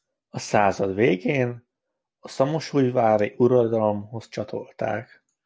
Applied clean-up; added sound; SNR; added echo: none; none; none; none.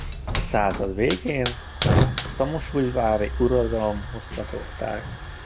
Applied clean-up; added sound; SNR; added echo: none; Hiss / Fire; 1 dB; none.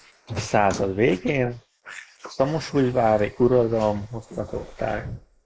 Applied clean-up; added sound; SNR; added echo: neural mask model Resemble Enhance denoiser.